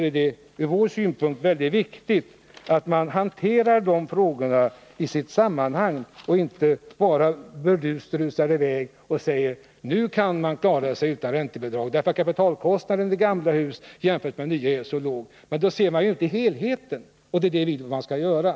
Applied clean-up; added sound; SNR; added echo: none; none; none; none.